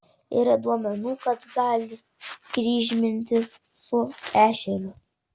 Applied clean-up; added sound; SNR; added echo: none; none; none; none.